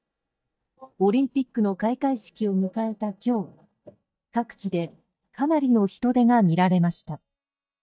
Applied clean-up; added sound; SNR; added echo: neural mask model DeepFilterNet 3.